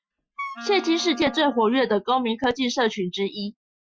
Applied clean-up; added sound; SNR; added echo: classical method Wiener filter.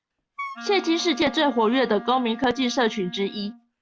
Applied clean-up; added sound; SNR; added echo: none; Wind instrument, woodwind instrument; 15 dB; none.